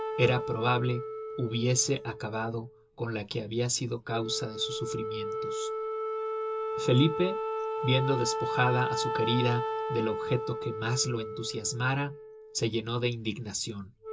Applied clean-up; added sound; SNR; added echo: none; Wind instrument, woodwind instrument; 4 dB; reverberation time 0.2 s.